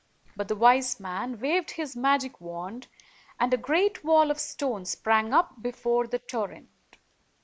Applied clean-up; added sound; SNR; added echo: neural mask model Resemble Enhance denoiser.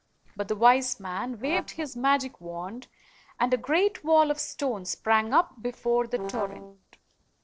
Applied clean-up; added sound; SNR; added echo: neural separator model SepFormer DNS4.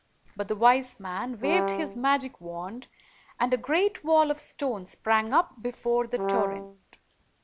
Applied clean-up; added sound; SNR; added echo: none; Brass instrument; 2 dB; none.